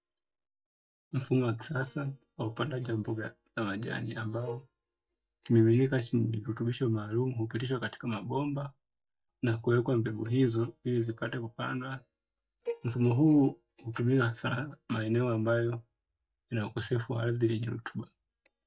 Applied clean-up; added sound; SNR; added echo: neural mask model DeepFilterNet 3.